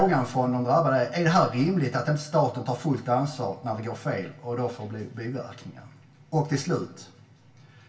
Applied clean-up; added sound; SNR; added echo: none; none; none; reverberation time 0.2 s.